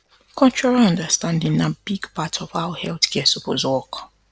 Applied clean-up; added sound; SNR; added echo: neural separator model SepFormer DNS4.